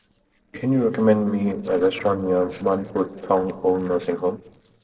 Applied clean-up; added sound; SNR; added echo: neural separator model SepFormer DNS4.